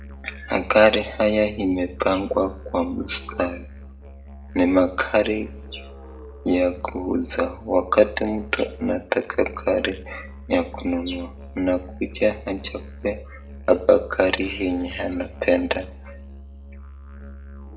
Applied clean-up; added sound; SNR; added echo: none; Musical instrument; 16 dB; reverberation time 0.5 s.